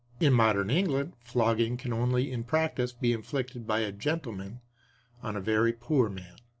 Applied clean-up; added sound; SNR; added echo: none; none; none; none.